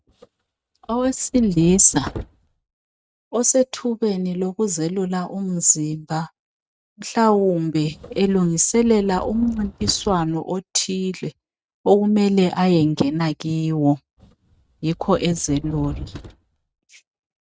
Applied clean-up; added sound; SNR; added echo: neural mask model RNNoise.